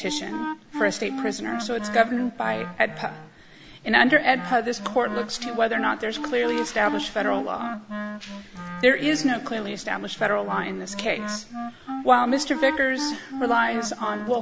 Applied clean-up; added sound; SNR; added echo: none; Wind instrument, woodwind instrument; 9 dB; none.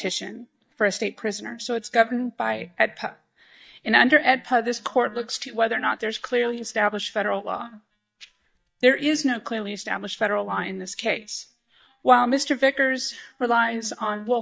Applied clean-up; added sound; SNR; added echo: neural mask model DeepFilterNet 3.